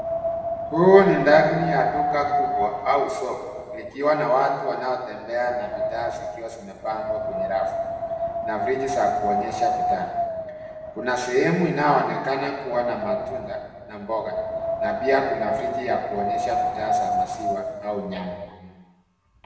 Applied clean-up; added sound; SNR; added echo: none; Wind; 3 dB; reverberation time 1.5 s.